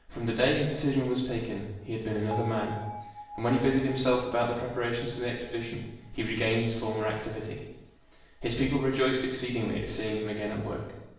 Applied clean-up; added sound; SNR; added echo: none; Bell; 18 dB; reverberation time 0.9 s.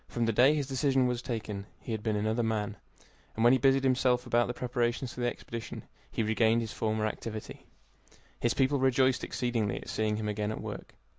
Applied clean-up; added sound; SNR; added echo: none; none; none; none.